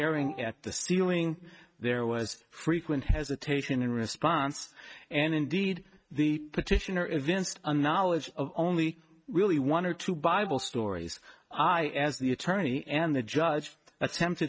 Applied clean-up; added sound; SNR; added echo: neural mask model RNNoise.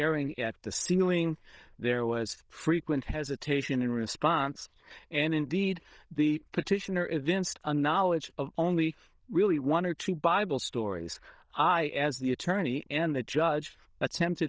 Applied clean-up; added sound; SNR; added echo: neural diffusion model UNIVERSE++.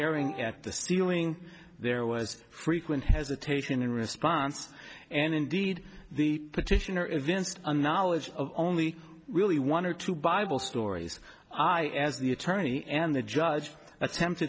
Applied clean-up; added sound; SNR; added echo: none; Wind instrument, woodwind instrument; 15 dB; none.